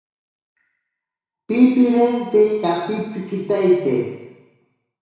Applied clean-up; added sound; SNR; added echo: none; none; none; reverberation time 1.1 s.